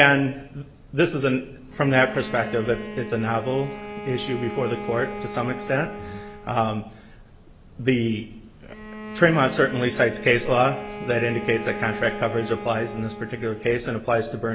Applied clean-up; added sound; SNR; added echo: none; Bowed string instrument; 12 dB; none.